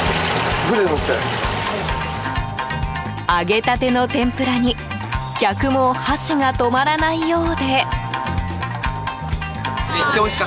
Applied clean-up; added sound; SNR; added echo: none; none; none; none.